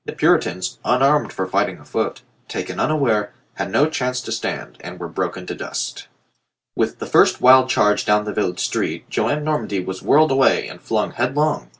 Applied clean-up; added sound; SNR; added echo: none; none; none; none.